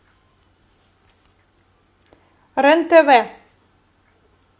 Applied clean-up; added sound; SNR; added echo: none; none; none; none.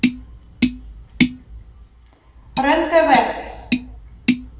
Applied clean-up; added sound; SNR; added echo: none; Tap; 2 dB; reverberation time 1.0 s.